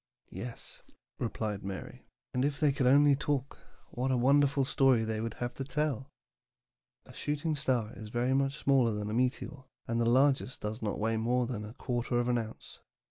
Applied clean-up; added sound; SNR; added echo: none; none; none; none.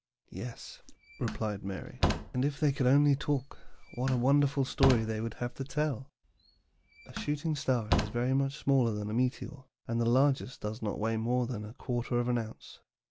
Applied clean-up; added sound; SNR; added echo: none; Slam; 6 dB; none.